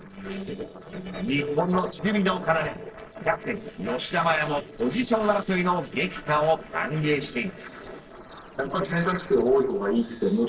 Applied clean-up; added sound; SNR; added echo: neural separator model SepFormer DNS4.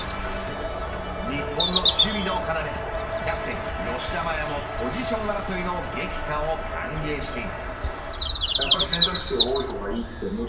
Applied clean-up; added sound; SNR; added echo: none; Bird vocalization, bird call, bird song; 0 dB; reverberation time 1.0 s.